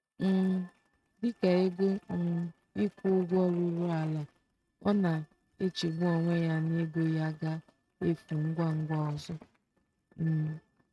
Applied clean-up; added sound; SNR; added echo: neural mask model RNNoise.